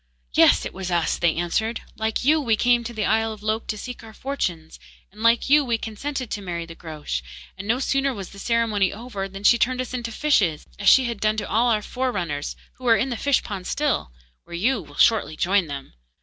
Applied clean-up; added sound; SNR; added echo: none; none; none; none.